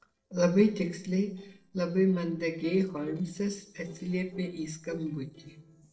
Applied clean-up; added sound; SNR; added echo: neural separator model SepFormer DNS4.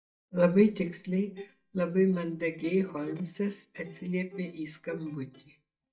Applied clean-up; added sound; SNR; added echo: neural mask model DeepFilterNet 3.